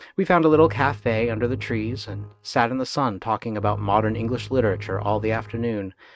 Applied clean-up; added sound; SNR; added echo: neural mask model RNNoise.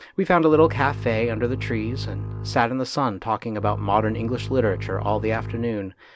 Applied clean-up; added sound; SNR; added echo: none; Bowed string instrument; 8 dB; none.